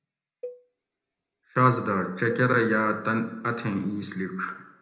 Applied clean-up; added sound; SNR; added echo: none; Cowbell; 20 dB; reverberation time 0.8 s.